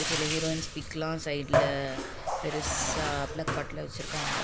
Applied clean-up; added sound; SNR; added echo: none; Bathtub (filling or washing); -1 dB; none.